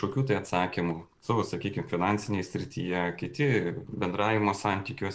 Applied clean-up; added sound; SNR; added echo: neural separator model SepFormer DNS4.